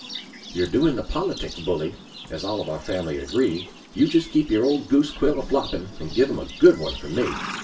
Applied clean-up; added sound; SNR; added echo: none; Livestock, farm animals, working animals; 15 dB; reverberation time 0.2 s.